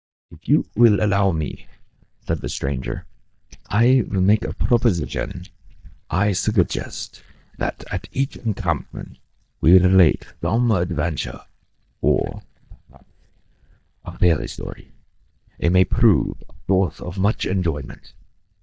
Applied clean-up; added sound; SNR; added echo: neural mask model DeepFilterNet 3.